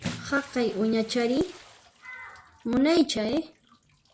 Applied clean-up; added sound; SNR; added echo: none; Bathtub (filling or washing) / Splash, splatter; 17 dB; none.